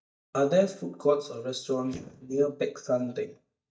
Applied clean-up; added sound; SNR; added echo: neural mask model DeepFilterNet 3.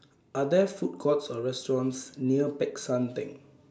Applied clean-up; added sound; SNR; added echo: none; none; none; none.